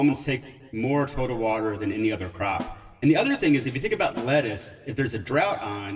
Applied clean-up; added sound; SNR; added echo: none; Snare drum; 18 dB; reverberation time 1.3 s.